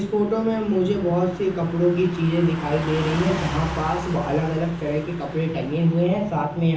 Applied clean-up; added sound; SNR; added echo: none; Car passing by / Truck; 12 dB; reverberation time 0.7 s.